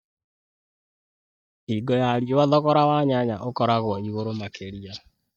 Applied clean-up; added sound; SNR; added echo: neural mask model DeepFilterNet 3.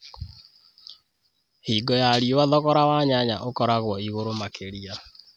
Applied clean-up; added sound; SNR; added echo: none; none; none; none.